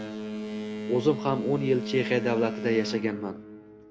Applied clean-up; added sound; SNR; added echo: none; Boat, Water vehicle; 6 dB; none.